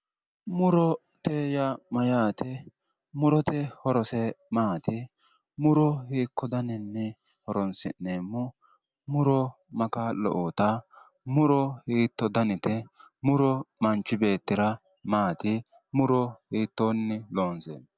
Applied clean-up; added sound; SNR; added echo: none; none; none; none.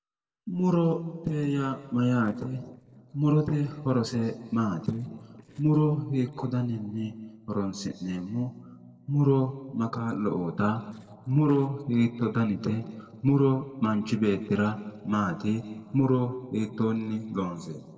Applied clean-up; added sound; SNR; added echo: neural separator model SepFormer DNS4.